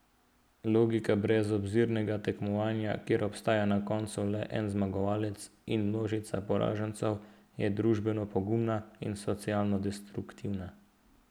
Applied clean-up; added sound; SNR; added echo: none; none; none; none.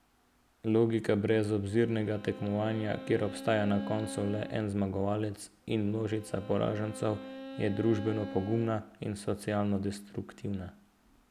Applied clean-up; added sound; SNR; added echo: none; Bowed string instrument; 13 dB; none.